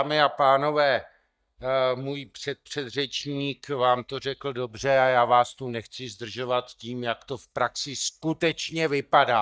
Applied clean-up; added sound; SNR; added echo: neural mask model DeepFilterNet 3.